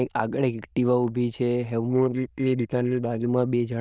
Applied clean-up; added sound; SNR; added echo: neural diffusion model UNIVERSE++.